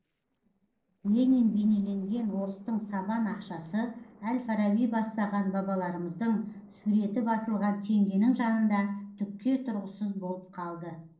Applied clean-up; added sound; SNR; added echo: neural separator model SepFormer DNS4.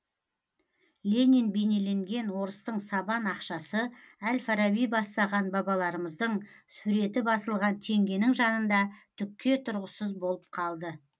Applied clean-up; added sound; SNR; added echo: none; none; none; none.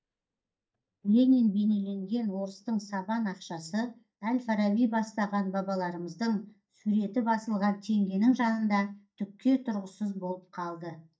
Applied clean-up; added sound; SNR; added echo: neural mask model DeepFilterNet 3.